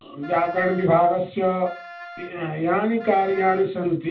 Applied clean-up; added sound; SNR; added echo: none; Wind instrument, woodwind instrument; 19 dB; reverberation time 0.3 s.